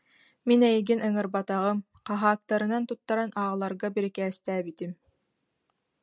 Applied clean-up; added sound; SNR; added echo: none; none; none; none.